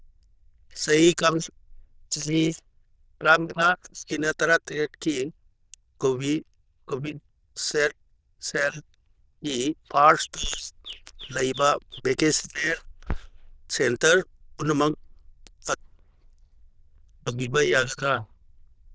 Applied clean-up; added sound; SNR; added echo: neural diffusion model UNIVERSE++.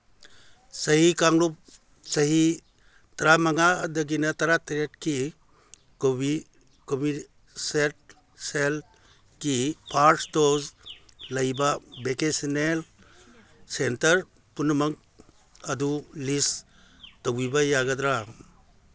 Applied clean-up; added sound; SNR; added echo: none; none; none; none.